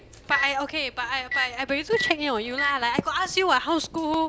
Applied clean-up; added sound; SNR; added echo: none; Microwave oven; 8 dB; none.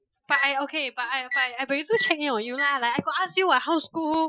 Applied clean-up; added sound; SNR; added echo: classical method Wiener filter.